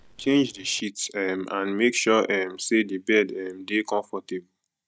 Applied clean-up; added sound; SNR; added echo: neural mask model DeepFilterNet 3.